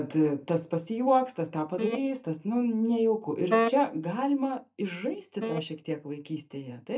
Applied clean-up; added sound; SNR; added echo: neural mask model DeepFilterNet 3.